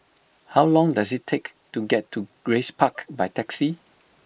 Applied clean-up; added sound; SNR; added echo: neural mask model Resemble Enhance denoiser.